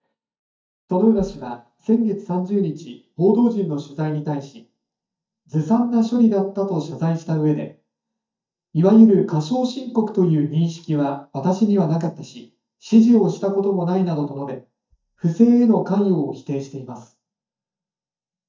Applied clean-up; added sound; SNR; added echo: neural mask model DeepFilterNet 3.